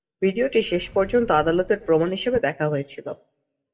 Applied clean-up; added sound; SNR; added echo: neural mask model DeepFilterNet 3.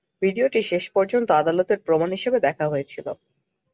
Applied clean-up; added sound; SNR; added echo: none; none; none; none.